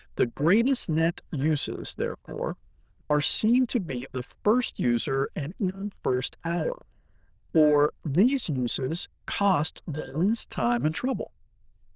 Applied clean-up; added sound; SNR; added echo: neural diffusion model UNIVERSE++.